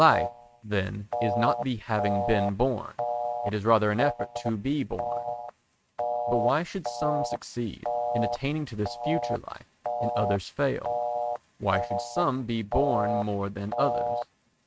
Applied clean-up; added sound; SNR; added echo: neural mask model RNNoise.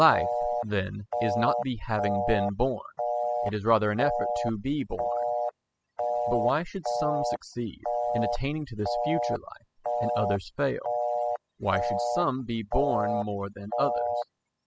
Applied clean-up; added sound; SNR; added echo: classical method spectral subtraction.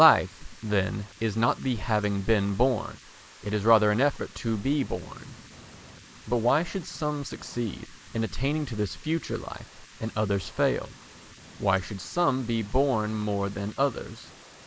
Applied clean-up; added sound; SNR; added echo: neural mask model Resemble Enhance denoiser.